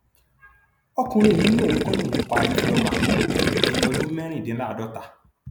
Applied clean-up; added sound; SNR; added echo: none; Gurgling; -3 dB; none.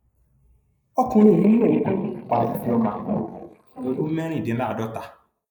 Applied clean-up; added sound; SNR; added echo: neural mask model Resemble Enhance denoiser.